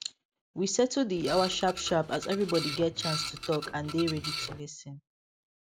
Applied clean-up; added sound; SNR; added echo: none; Printer; 7 dB; none.